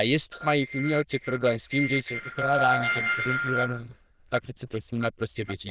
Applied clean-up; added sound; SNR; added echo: neural diffusion model UNIVERSE++.